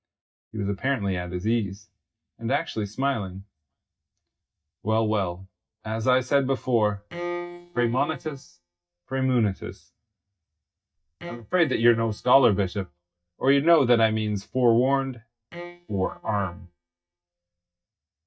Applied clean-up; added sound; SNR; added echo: neural mask model DeepFilterNet 3.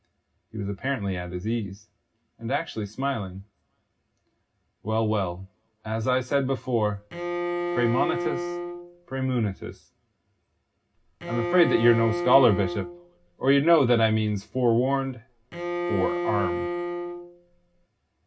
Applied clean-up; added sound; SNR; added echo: none; Bowed string instrument; 3 dB; reverberation time 0.4 s.